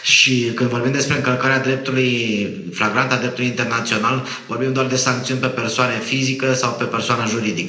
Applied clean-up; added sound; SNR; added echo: none; none; none; reverberation time 0.8 s.